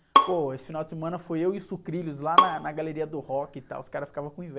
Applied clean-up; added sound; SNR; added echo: none; Bowed string instrument; -3 dB; none.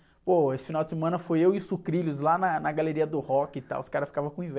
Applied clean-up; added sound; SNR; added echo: none; none; none; none.